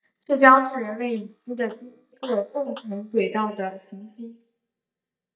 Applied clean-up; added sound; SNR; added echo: neural mask model DeepFilterNet 3.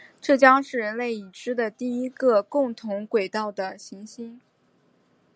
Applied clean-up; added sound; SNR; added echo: none; none; none; none.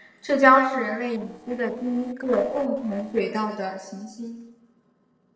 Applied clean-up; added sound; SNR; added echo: neural separator model SepFormer DNS4.